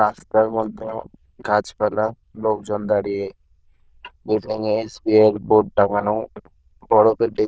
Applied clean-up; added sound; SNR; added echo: neural diffusion model UNIVERSE++.